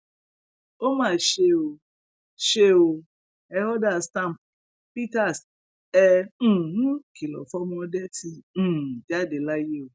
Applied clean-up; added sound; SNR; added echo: none; none; none; none.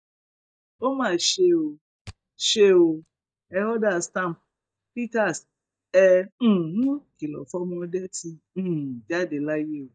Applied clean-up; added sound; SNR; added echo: neural mask model DeepFilterNet 3.